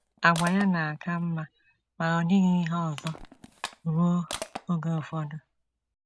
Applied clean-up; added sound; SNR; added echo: none; Crushing; 16 dB; none.